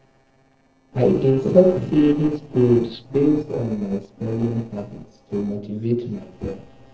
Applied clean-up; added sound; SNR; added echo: neural separator model SepFormer DNS4.